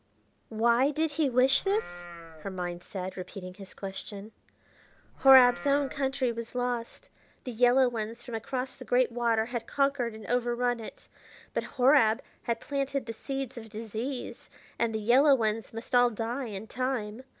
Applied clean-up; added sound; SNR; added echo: none; Livestock, farm animals, working animals; 16 dB; none.